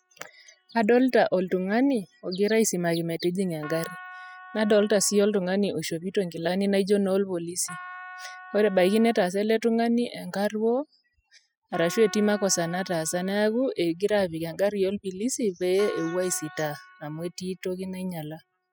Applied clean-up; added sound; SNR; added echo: classical method spectral subtraction.